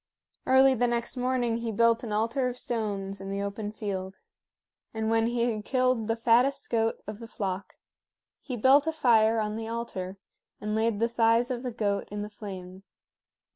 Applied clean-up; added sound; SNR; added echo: none; none; none; none.